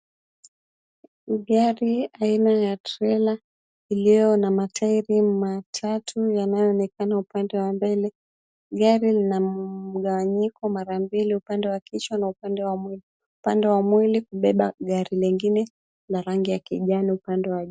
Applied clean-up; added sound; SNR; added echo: none; none; none; none.